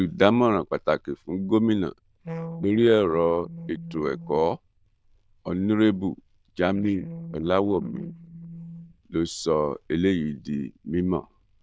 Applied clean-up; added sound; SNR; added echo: neural diffusion model UNIVERSE++.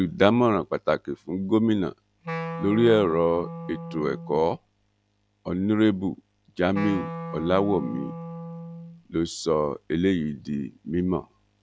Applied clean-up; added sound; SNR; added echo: none; Wind instrument, woodwind instrument; 11 dB; none.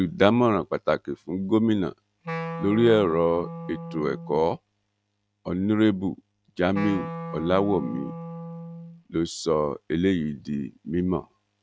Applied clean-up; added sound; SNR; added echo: neural mask model RNNoise.